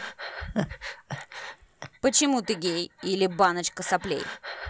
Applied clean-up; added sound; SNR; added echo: none; Breathing; 10 dB; none.